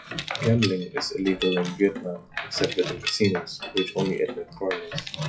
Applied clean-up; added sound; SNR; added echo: classical method WPE with log-MMSE.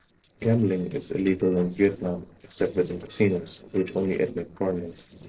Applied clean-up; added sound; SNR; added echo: neural separator model SepFormer DNS4.